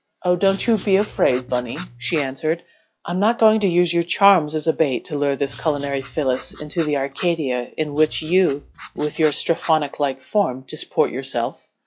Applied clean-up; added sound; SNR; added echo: classical method log-MMSE.